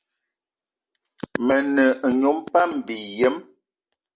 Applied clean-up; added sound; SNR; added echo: none; none; none; none.